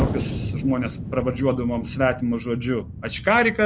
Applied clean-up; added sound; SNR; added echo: none; Explosion; 7 dB; none.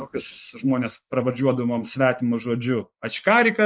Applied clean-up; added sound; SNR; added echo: neural mask model Resemble Enhance denoiser.